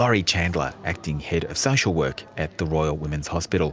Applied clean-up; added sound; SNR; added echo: none; none; none; none.